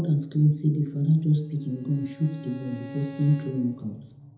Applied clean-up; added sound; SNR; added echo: none; Bowed string instrument; 19 dB; reverberation time 0.8 s.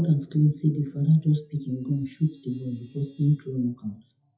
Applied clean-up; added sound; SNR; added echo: classical method WPE with log-MMSE.